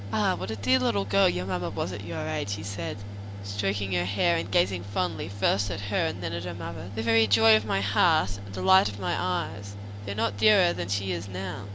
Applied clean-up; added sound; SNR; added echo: none; Mechanical fan; 8 dB; none.